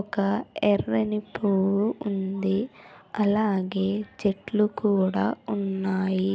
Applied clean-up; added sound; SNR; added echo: none; none; none; none.